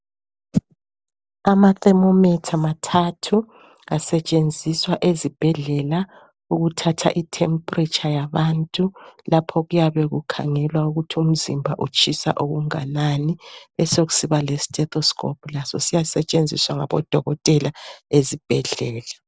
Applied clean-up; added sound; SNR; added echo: none; none; none; none.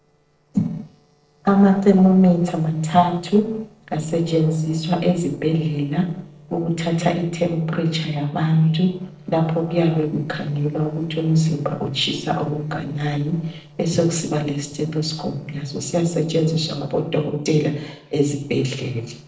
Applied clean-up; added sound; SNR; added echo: neural separator model SepFormer DNS4.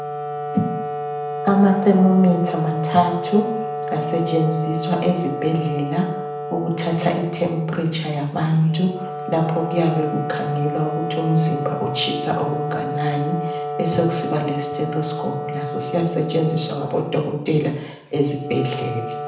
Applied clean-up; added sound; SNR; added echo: none; Wind instrument, woodwind instrument; 6 dB; reverberation time 0.7 s.